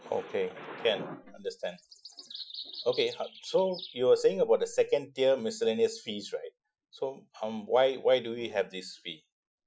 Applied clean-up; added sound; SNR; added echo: classical method Wiener filter.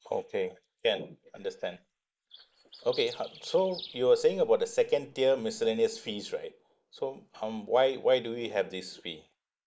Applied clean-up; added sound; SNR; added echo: neural mask model Resemble Enhance denoiser.